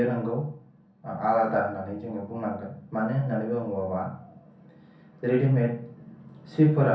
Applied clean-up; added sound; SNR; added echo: none; none; none; reverberation time 0.6 s.